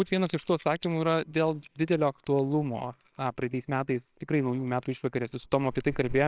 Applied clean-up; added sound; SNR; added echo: neural separator model SepFormer WHAMR!.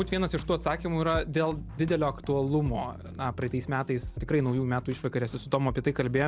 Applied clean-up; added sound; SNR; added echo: none; none; none; none.